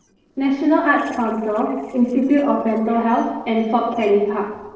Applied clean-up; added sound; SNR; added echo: neural separator model SepFormer DNS4.